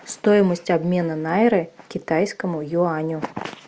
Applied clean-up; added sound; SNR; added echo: none; none; none; none.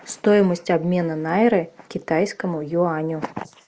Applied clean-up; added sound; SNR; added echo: neural mask model Resemble Enhance denoiser.